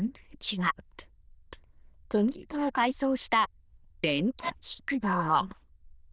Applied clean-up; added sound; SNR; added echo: neural diffusion model UNIVERSE++.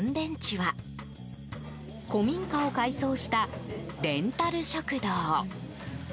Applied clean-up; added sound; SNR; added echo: none; none; none; none.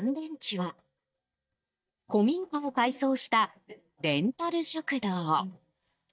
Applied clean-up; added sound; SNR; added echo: neural mask model DeepFilterNet 3.